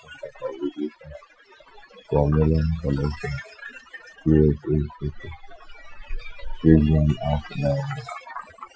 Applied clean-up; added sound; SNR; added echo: classical method Wiener filter.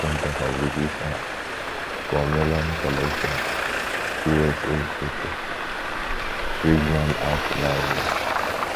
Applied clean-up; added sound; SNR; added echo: none; Traffic noise, roadway noise; 0 dB; none.